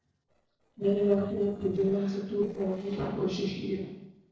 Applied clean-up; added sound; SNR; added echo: neural separator model SepFormer DNS4.